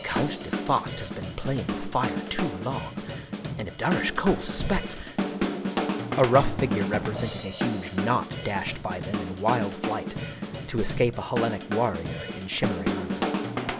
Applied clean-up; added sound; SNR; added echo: none; Drum / Drum kit; 2 dB; none.